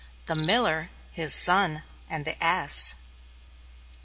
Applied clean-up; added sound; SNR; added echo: none; Cricket; 19 dB; none.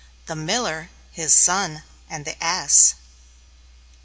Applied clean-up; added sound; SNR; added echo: none; none; none; none.